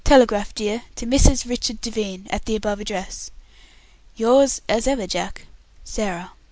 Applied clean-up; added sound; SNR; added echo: none; none; none; none.